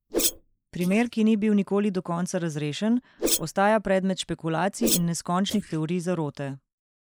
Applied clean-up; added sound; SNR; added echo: neural mask model Resemble Enhance denoiser.